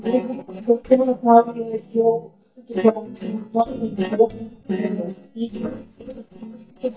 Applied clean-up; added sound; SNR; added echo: neural mask model DeepFilterNet 3.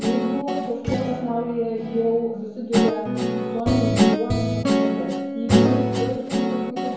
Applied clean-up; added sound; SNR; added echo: none; Guitar; -3 dB; reverberation time 0.9 s.